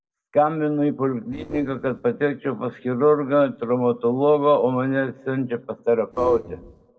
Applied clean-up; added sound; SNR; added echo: neural separator model SepFormer DNS4.